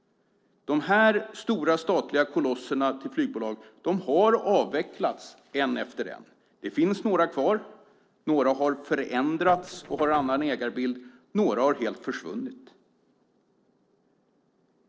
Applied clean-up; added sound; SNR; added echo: neural separator model SepFormer DNS4.